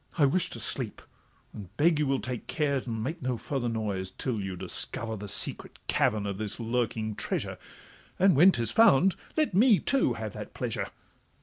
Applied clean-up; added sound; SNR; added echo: none; none; none; none.